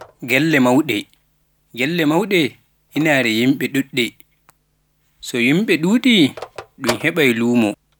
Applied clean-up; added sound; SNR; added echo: none; Telephone; 19 dB; none.